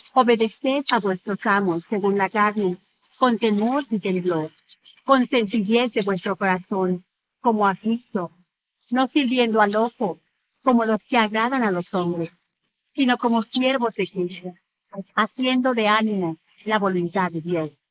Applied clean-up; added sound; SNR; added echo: neural mask model Resemble Enhance denoiser.